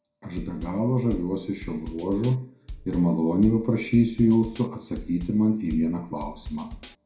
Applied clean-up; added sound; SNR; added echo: none; Drum kit; 15 dB; reverberation time 0.5 s.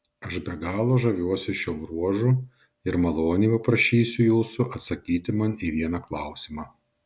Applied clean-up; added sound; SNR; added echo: none; none; none; none.